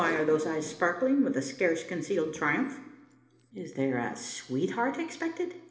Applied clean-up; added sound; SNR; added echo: none; Packing tape, duct tape; 18 dB; reverberation time 1.0 s.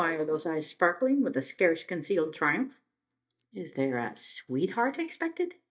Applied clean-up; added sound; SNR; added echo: neural mask model DeepFilterNet 3.